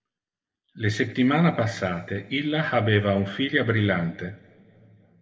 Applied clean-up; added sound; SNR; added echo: none; none; none; reverberation time 1.3 s.